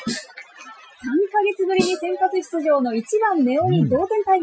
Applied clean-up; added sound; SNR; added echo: classical method Wiener filter.